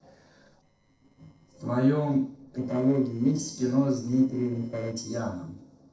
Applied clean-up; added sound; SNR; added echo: neural separator model SepFormer DNS4.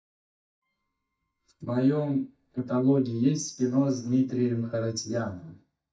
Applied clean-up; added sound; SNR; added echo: neural mask model DeepFilterNet 3.